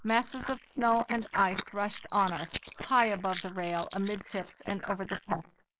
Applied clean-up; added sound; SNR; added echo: neural mask model Resemble Enhance denoiser.